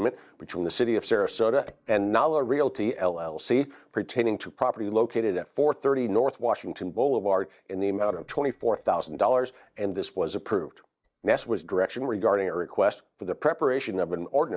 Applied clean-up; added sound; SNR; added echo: neural mask model DeepFilterNet 3.